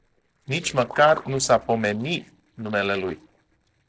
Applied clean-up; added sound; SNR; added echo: neural separator model SepFormer DNS4.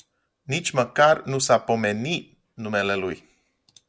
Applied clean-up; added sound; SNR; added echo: none; none; none; none.